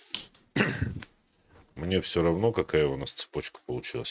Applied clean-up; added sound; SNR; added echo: neural mask model RNNoise.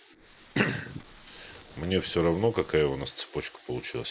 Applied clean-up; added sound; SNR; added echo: neural mask model Resemble Enhance denoiser.